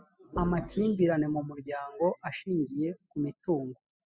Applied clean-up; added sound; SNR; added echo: classical method spectral subtraction.